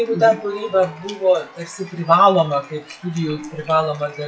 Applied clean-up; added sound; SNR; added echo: classical method WPE with log-MMSE.